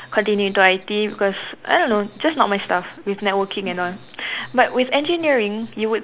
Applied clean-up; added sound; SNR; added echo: none; none; none; none.